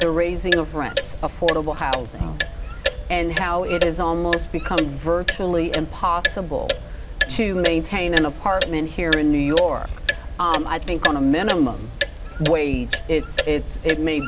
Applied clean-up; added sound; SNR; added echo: none; Clock; 4 dB; none.